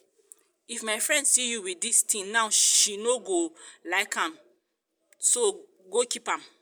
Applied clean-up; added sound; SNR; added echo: none; none; none; none.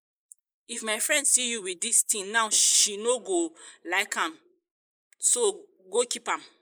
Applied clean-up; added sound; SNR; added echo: neural mask model Resemble Enhance denoiser.